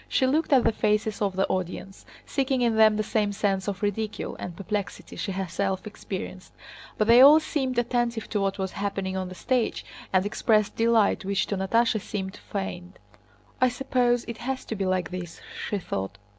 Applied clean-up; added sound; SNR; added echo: none; none; none; none.